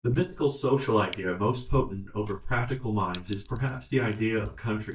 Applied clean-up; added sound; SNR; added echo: neural mask model DeepFilterNet 3.